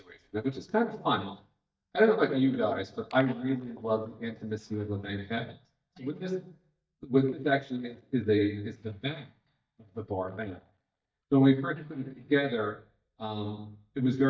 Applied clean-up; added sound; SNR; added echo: neural mask model DeepFilterNet 3.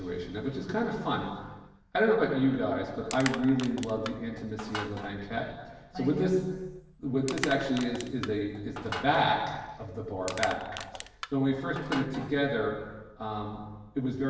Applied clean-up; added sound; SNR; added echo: none; Crushing; 11 dB; reverberation time 1.2 s.